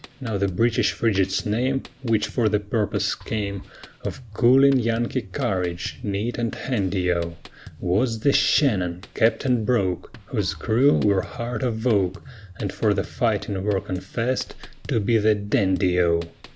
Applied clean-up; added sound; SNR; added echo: none; Drum kit; 20 dB; none.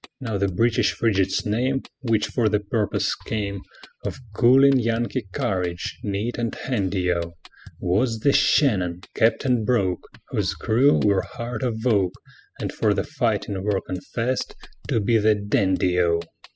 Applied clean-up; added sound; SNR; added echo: classical method spectral subtraction.